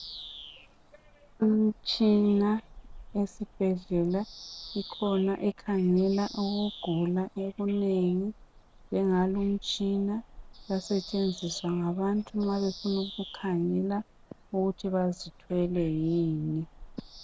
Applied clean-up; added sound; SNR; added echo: none; Bird vocalization, bird call, bird song; 18 dB; none.